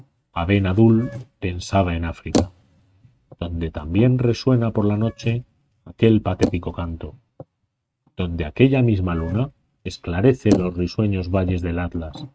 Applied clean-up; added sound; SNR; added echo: neural mask model RNNoise.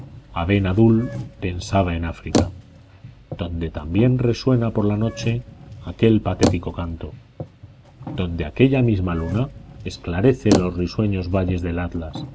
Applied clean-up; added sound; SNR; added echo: none; Bicycle; 9 dB; none.